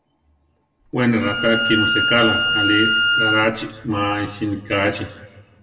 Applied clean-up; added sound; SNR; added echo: none; Bowed string instrument; -2 dB; reverberation time 1.0 s.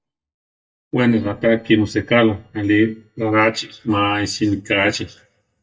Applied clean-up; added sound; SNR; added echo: neural mask model DeepFilterNet 3.